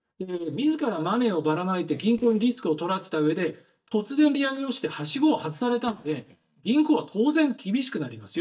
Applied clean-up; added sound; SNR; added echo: neural mask model DeepFilterNet 3.